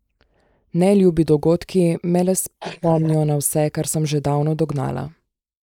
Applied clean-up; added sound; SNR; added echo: neural mask model Resemble Enhance denoiser.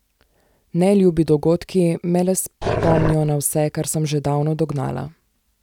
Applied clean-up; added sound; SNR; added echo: none; Growling; 3 dB; none.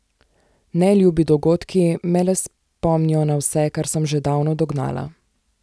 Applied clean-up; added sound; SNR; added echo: none; none; none; none.